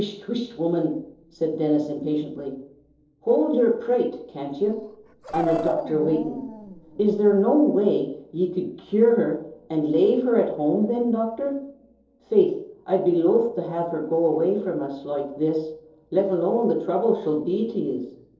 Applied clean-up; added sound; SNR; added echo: neural separator model SepFormer DNS4.